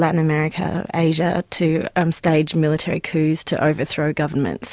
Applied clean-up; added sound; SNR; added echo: none; none; none; none.